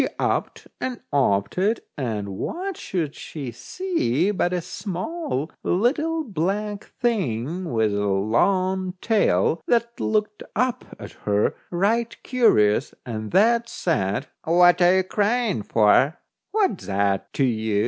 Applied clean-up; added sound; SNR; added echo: none; none; none; none.